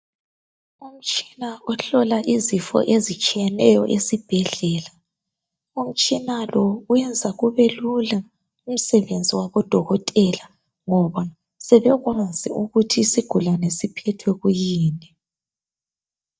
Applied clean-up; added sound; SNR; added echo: neural mask model DeepFilterNet 3.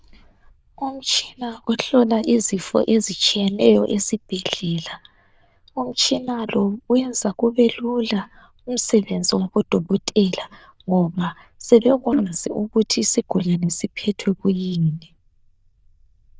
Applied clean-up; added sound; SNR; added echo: neural diffusion model UNIVERSE++.